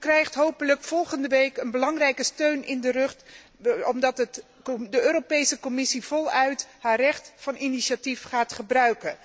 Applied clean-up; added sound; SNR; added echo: none; none; none; none.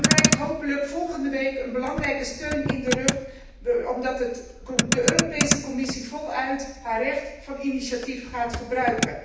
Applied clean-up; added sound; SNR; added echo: none; Motor vehicle (road); 1 dB; reverberation time 0.9 s.